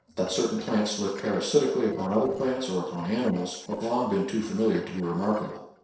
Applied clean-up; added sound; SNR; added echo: neural separator model SepFormer DNS4.